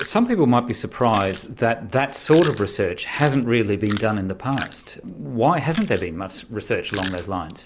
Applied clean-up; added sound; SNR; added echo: none; Chewing, mastication; 14 dB; none.